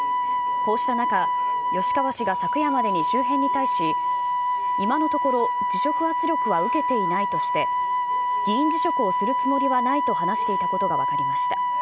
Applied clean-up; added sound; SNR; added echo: none; Wind instrument, woodwind instrument; -5 dB; none.